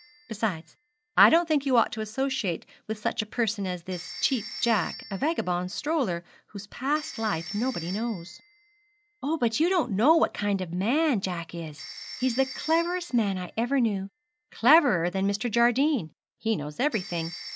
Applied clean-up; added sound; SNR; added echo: none; Telephone; 18 dB; none.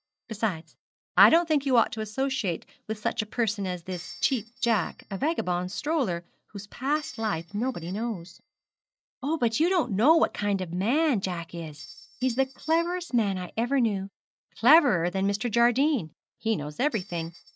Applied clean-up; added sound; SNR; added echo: neural mask model RNNoise.